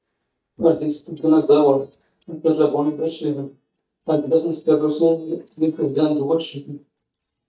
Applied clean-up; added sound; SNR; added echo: neural mask model DeepFilterNet 3.